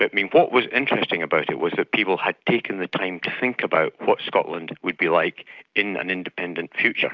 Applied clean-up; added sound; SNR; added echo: none; none; none; none.